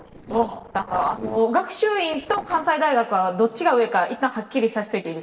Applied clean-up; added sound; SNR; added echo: neural separator model SepFormer DNS4.